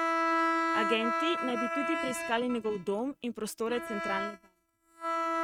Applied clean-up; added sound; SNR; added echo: neural mask model RNNoise.